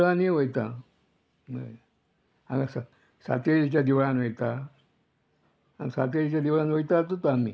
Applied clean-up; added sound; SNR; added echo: none; none; none; none.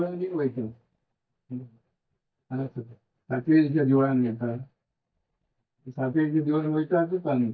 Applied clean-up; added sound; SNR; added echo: neural mask model DeepFilterNet 3.